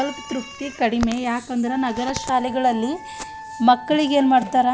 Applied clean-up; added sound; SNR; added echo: none; Wind instrument, woodwind instrument; 16 dB; none.